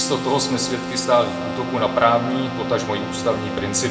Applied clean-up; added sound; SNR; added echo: none; Keyboard (musical); 6 dB; reverberation time 1.9 s.